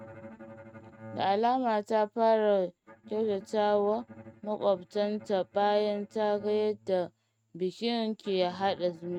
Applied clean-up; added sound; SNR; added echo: neural mask model RNNoise.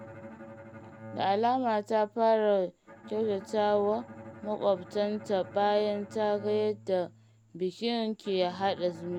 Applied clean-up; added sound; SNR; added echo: none; Bowed string instrument; 18 dB; none.